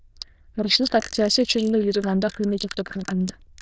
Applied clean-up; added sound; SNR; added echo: neural diffusion model UNIVERSE++.